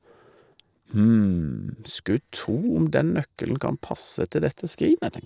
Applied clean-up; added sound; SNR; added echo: neural separator model SepFormer DNS4.